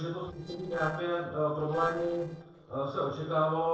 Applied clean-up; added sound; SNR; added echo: neural separator model SepFormer DNS4.